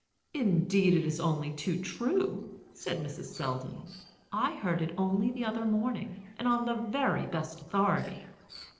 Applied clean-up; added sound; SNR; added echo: neural separator model SepFormer DNS4.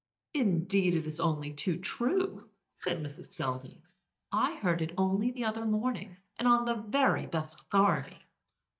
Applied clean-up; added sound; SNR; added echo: neural mask model DeepFilterNet 3.